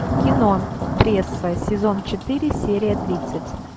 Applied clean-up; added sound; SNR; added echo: none; Thunder / Rain; 3 dB; none.